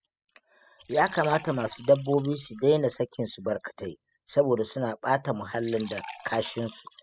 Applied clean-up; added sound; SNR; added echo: classical method spectral subtraction.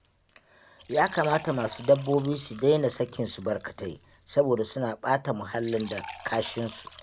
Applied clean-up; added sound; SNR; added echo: none; Fill (with liquid) / Trickle, dribble; 19 dB; none.